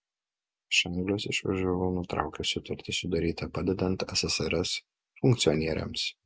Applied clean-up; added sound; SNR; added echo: none; none; none; none.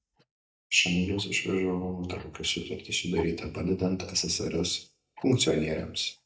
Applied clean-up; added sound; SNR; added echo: neural mask model DeepFilterNet 3.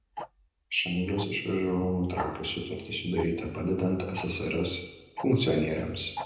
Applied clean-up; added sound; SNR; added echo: none; Tick-tock; 15 dB; reverberation time 0.8 s.